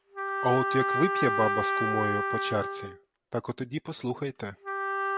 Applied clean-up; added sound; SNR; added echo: none; Trumpet; 0 dB; none.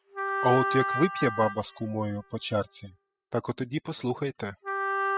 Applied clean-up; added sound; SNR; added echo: classical method spectral subtraction.